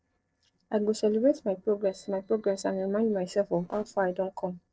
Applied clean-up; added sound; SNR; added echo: neural separator model SepFormer DNS4.